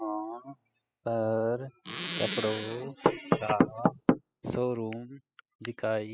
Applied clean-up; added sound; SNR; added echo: classical method spectral subtraction.